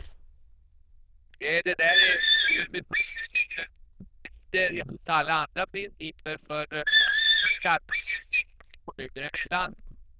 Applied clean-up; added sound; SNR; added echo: neural diffusion model UNIVERSE++.